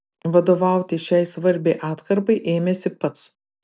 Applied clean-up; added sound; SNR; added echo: none; none; none; none.